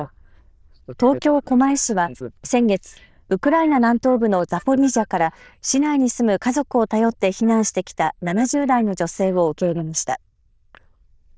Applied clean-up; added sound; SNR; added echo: neural diffusion model UNIVERSE++.